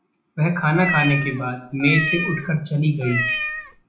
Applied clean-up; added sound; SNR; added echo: none; Meow; 5 dB; reverberation time 0.3 s.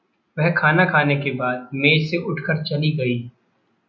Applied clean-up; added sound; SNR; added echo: none; none; none; none.